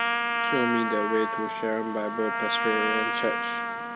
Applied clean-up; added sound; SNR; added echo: none; Trumpet; -1 dB; none.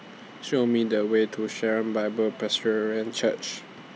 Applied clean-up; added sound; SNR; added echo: none; none; none; none.